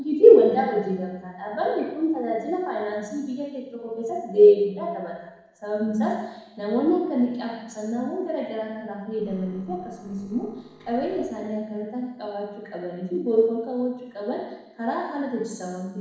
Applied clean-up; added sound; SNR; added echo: neural separator model SepFormer DNS4.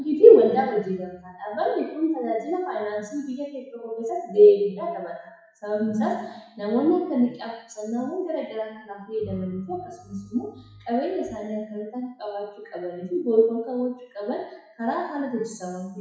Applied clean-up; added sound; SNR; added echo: classical method WPE with log-MMSE.